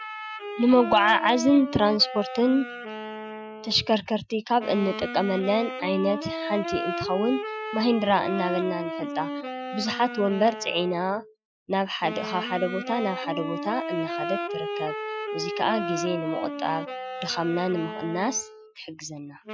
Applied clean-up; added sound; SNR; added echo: classical method Wiener filter.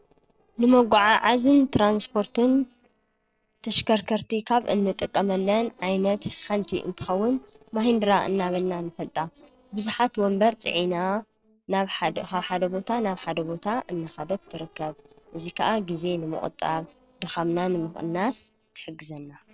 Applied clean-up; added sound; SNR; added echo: neural separator model SepFormer DNS4.